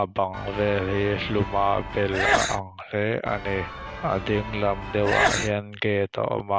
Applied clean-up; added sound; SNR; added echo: none; Sneeze / Church bell; 4 dB; none.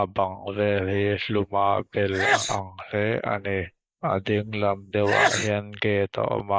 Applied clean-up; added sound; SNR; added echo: neural mask model Resemble Enhance denoiser.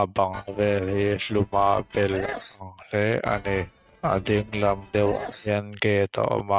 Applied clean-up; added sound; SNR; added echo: neural mask model RNNoise.